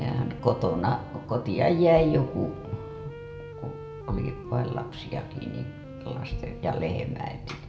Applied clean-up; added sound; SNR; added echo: none; Wind instrument, woodwind instrument; 15 dB; reverberation time 1.3 s.